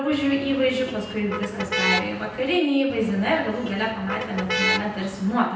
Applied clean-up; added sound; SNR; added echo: none; Motor vehicle (road); 5 dB; reverberation time 0.9 s.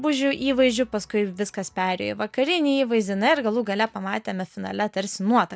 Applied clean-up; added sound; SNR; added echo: none; none; none; none.